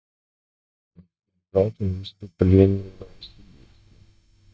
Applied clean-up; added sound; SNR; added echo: neural mask model DeepFilterNet 3.